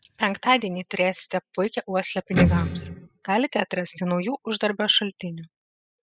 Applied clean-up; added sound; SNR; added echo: classical method spectral subtraction.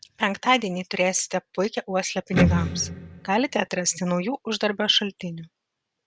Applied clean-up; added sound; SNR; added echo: none; Electric guitar; -1 dB; none.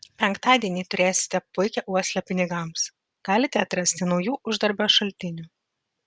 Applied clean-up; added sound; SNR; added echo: none; none; none; none.